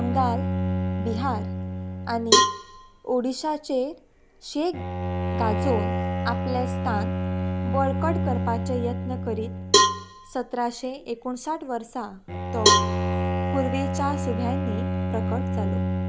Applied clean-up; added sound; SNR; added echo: none; Bowed string instrument + Cowbell; -4 dB; none.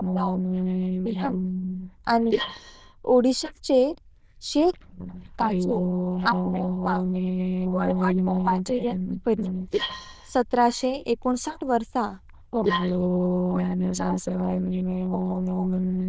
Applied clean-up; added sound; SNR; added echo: neural diffusion model UNIVERSE++.